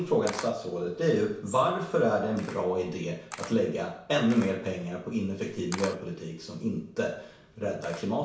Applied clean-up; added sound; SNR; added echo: none; Camera; 17 dB; reverberation time 0.6 s.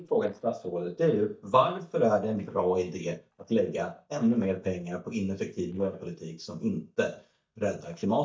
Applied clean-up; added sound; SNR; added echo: neural mask model DeepFilterNet 3.